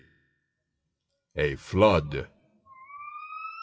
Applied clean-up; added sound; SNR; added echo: classical method WPE with log-MMSE.